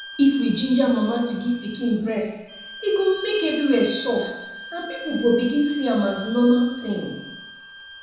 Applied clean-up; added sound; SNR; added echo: none; Bowed string instrument; 15 dB; reverberation time 1.0 s.